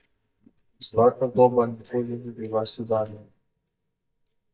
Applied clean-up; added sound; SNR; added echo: neural mask model DeepFilterNet 3.